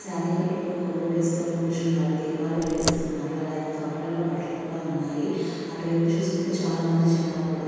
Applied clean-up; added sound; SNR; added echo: none; Car; 4 dB; reverberation time 2.1 s.